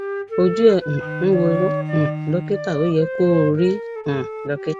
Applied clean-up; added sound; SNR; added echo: none; Wind instrument, woodwind instrument + Bowed string instrument; 6 dB; none.